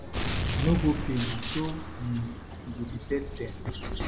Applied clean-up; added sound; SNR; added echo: none; Bird vocalization, bird call, bird song + Gunshot, gunfire; 0 dB; none.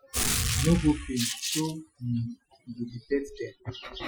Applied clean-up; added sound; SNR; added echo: classical method Wiener filter.